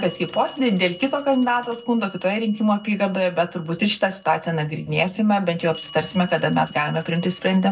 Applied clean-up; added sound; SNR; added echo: none; Telephone; 13 dB; reverberation time 0.3 s.